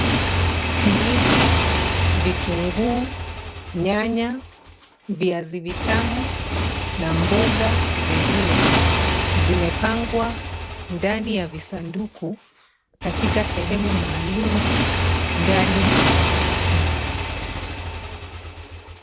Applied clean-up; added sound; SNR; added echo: none; Motorcycle / Engine; -4 dB; none.